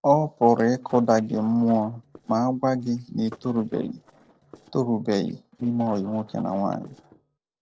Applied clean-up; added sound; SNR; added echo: neural separator model SepFormer DNS4.